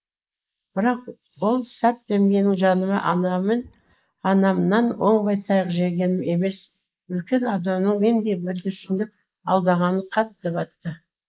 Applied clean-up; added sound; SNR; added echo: neural mask model Resemble Enhance denoiser.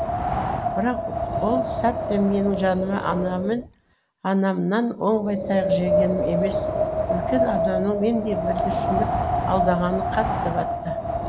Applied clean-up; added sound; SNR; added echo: none; Wind; 0 dB; none.